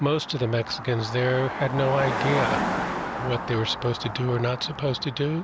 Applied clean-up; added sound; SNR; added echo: none; Car passing by; 5 dB; none.